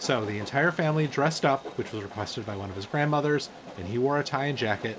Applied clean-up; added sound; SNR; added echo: none; Train; 16 dB; none.